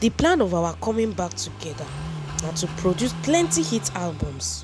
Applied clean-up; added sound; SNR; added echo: none; Car passing by / Idling; 10 dB; none.